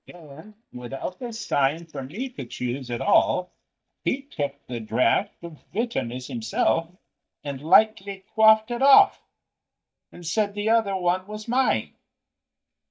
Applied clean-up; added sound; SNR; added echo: neural mask model DeepFilterNet 3.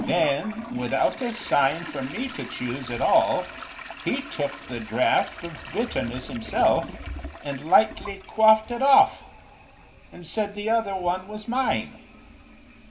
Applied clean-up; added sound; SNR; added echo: none; Toilet flush; 14 dB; reverberation time 3.0 s.